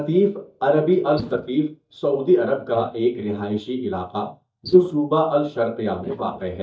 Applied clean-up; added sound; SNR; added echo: neural mask model DeepFilterNet 3.